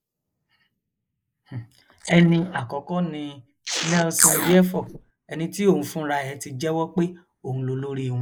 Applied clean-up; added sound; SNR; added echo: neural mask model Resemble Enhance denoiser.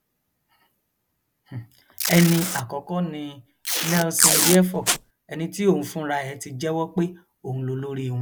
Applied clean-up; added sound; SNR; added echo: none; Packing tape, duct tape; 0 dB; none.